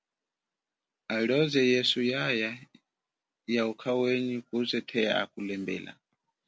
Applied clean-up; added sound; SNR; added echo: none; none; none; none.